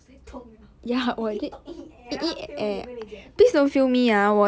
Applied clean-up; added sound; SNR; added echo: none; none; none; none.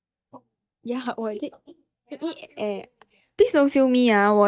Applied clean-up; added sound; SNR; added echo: neural mask model DeepFilterNet 3.